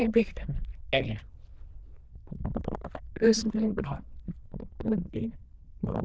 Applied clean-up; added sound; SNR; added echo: neural diffusion model UNIVERSE++.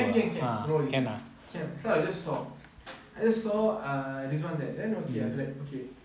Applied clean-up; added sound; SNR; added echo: none; none; none; none.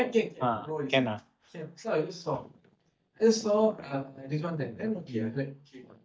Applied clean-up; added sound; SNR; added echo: neural mask model DeepFilterNet 3.